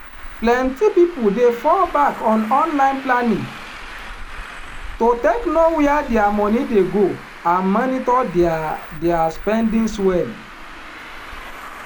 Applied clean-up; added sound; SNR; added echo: none; Traffic noise, roadway noise; 14 dB; none.